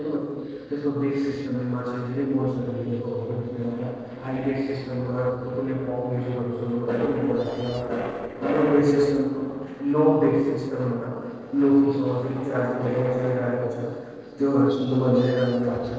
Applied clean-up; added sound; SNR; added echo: neural separator model SepFormer DNS4.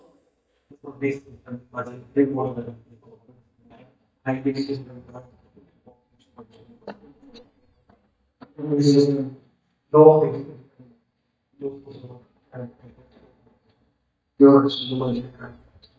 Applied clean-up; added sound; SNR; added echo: neural mask model DeepFilterNet 3.